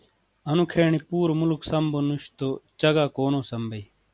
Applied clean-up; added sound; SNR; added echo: none; none; none; none.